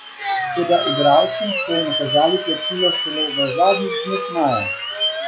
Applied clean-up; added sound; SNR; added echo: classical method log-MMSE.